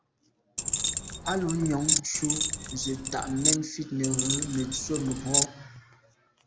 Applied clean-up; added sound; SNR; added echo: none; Keys jangling; -4 dB; none.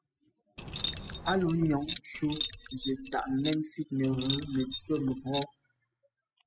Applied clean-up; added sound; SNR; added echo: classical method spectral subtraction.